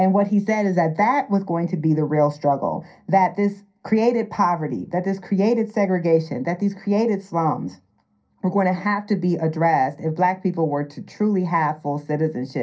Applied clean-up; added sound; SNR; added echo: none; none; none; reverberation time 0.3 s.